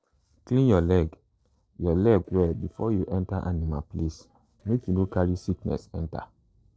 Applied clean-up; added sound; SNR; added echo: neural separator model SepFormer DNS4.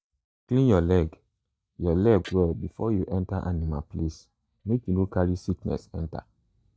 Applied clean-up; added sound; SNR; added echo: neural mask model DeepFilterNet 3.